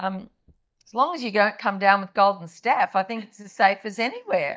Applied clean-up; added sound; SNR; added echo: neural mask model DeepFilterNet 3.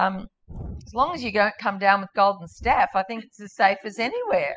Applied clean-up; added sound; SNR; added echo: classical method spectral subtraction.